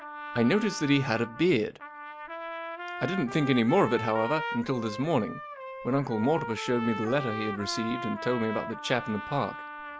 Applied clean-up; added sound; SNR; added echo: none; Trumpet; 9 dB; none.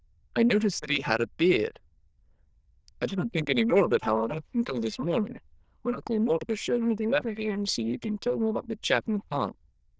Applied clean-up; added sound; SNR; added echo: neural diffusion model UNIVERSE++.